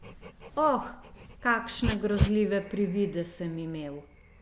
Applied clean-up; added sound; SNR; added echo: none; Dog; 6 dB; none.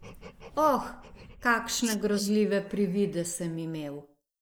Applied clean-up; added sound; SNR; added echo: neural mask model Resemble Enhance denoiser.